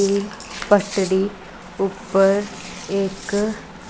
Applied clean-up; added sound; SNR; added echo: none; none; none; none.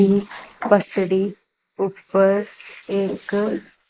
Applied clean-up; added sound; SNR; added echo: neural mask model Resemble Enhance denoiser.